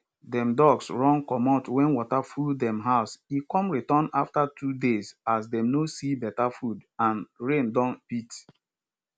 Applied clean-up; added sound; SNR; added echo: none; none; none; none.